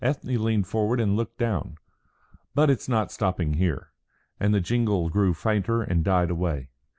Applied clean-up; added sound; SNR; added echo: none; none; none; none.